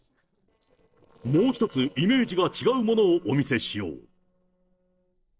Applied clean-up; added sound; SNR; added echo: neural separator model SepFormer DNS4.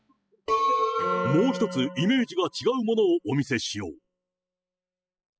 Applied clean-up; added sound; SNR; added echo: classical method spectral subtraction.